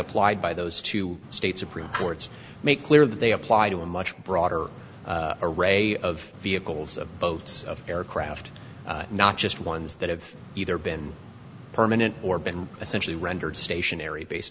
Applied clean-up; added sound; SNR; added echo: none; none; none; none.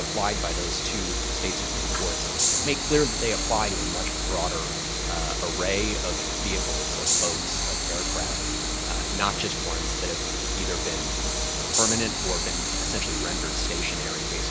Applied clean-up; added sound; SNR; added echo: none; Train; -5 dB; none.